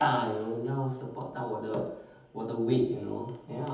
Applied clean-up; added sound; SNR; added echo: none; none; none; reverberation time 1.2 s.